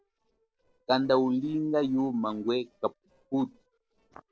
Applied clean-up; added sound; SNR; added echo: neural separator model SepFormer DNS4.